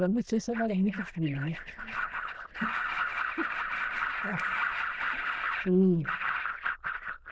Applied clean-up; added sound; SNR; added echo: neural diffusion model UNIVERSE++.